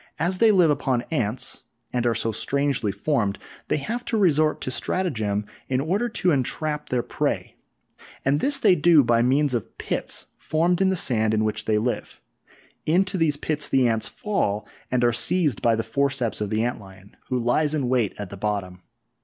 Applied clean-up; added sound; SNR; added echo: none; none; none; none.